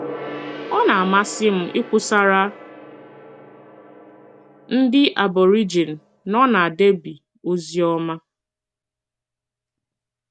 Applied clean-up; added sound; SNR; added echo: none; Gong; 17 dB; none.